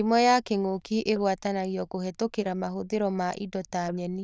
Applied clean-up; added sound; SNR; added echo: neural diffusion model UNIVERSE++.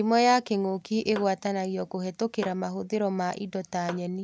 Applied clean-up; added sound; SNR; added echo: none; Tap / Hammer; 18 dB; none.